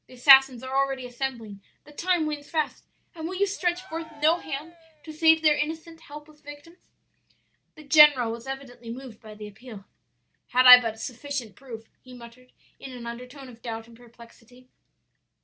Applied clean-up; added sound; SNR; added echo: none; Cheering; 19 dB; none.